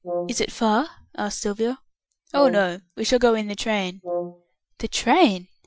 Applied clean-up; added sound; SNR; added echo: classical method Wiener filter.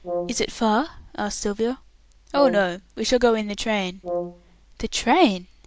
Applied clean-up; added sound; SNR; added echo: none; Brass instrument; 9 dB; none.